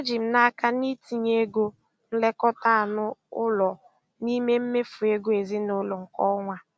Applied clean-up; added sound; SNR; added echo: none; none; none; none.